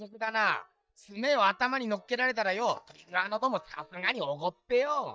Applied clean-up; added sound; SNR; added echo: neural mask model DeepFilterNet 3.